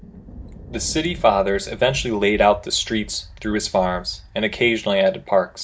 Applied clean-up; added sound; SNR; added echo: none; Thunder; 17 dB; none.